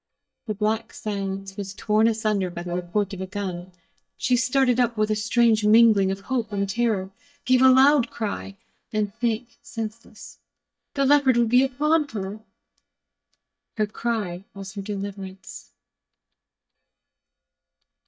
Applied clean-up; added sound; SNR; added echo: neural mask model DeepFilterNet 3.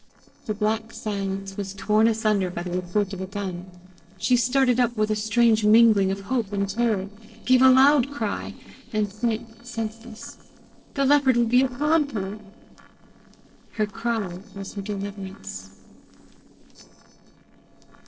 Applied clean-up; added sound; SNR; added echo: neural separator model SepFormer DNS4.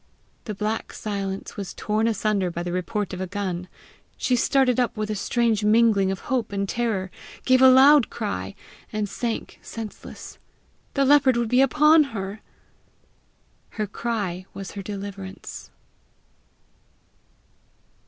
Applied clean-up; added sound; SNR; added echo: none; none; none; none.